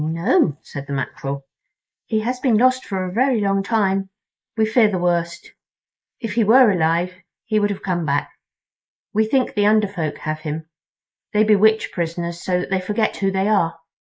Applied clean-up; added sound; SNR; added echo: neural mask model Resemble Enhance denoiser.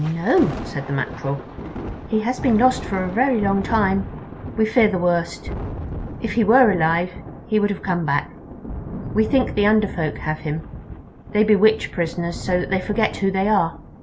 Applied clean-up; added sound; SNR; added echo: none; Thunder; 10 dB; none.